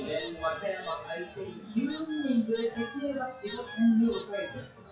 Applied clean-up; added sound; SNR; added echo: classical method WPE with log-MMSE.